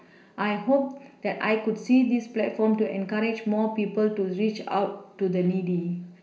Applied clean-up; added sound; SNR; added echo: none; none; none; reverberation time 0.6 s.